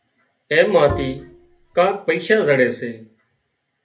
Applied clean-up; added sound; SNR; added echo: none; Bowed string instrument; 11 dB; reverberation time 0.3 s.